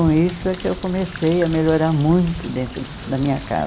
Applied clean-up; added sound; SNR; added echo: none; Bird; 13 dB; none.